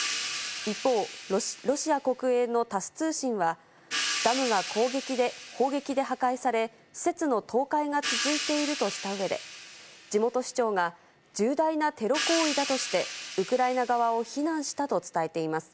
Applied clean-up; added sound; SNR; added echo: none; Crash cymbal / Hi-hat; 9 dB; none.